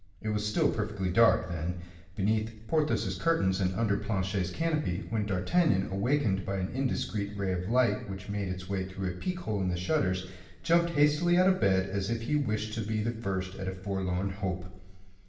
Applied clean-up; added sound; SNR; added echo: none; none; none; reverberation time 0.8 s.